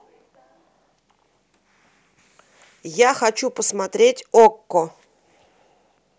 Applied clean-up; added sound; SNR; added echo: none; none; none; none.